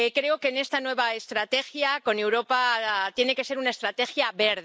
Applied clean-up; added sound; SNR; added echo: none; none; none; none.